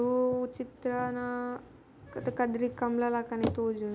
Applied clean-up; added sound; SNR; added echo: none; Bicycle; 11 dB; none.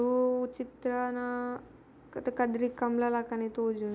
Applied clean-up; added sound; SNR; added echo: none; none; none; none.